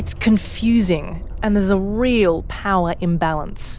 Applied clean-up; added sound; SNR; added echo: none; none; none; none.